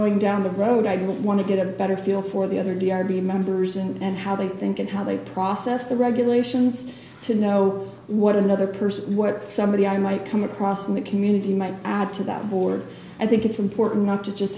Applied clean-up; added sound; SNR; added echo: none; none; none; none.